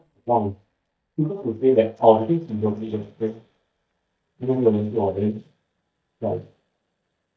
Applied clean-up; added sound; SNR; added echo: neural mask model DeepFilterNet 3.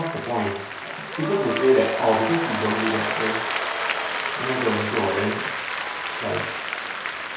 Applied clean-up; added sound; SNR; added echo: none; Applause; 2 dB; reverberation time 0.7 s.